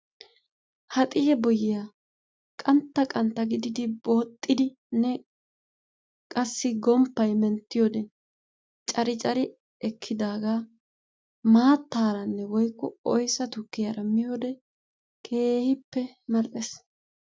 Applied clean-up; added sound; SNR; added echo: none; none; none; none.